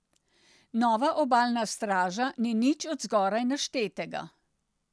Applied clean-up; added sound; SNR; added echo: none; none; none; none.